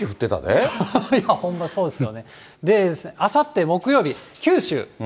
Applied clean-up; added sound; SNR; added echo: none; none; none; none.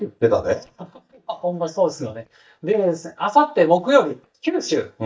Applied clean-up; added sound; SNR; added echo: neural mask model DeepFilterNet 3.